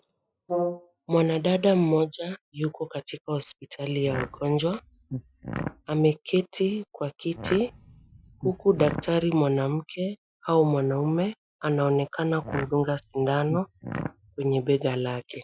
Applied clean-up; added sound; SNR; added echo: classical method Wiener filter.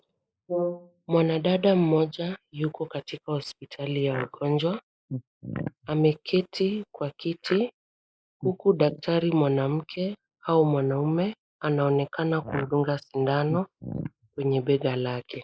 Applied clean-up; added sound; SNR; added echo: neural mask model Resemble Enhance denoiser.